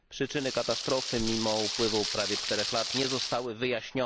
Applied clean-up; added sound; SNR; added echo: none; Rain; 3 dB; none.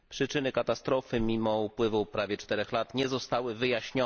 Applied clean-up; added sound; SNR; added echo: none; none; none; none.